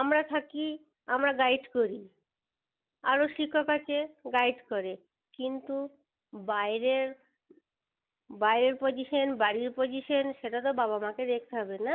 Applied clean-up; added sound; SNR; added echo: none; none; none; none.